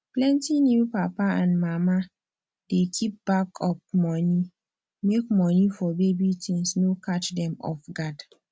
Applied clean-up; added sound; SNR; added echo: none; none; none; none.